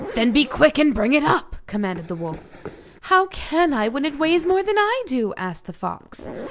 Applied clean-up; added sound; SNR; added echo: none; Run + Zipper (clothing); 19 dB; none.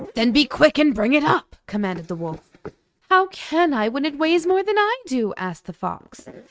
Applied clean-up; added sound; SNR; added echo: neural mask model RNNoise.